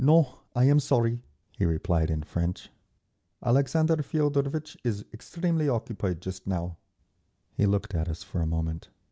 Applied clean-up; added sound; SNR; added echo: none; none; none; none.